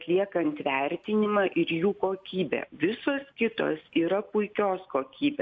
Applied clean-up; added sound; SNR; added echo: none; none; none; none.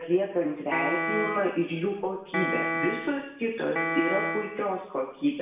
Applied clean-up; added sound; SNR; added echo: none; Piano; 1 dB; reverberation time 0.8 s.